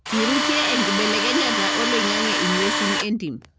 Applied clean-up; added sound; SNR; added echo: none; Tools; -3 dB; none.